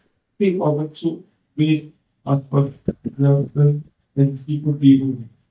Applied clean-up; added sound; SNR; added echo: neural mask model DeepFilterNet 3.